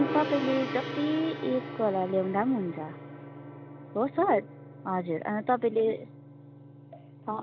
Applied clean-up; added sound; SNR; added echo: none; Gong; 9 dB; none.